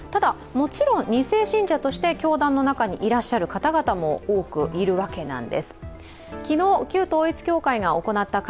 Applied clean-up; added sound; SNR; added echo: none; none; none; none.